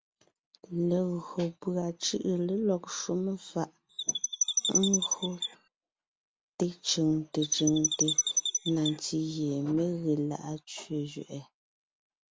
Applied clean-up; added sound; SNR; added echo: none; Chirp, tweet; -1 dB; none.